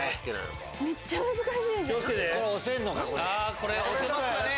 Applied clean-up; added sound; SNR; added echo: none; none; none; none.